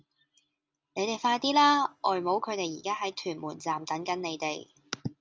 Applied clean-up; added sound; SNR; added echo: none; none; none; none.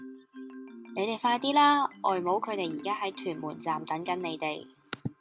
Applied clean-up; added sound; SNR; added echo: none; Marimba, xylophone; 16 dB; none.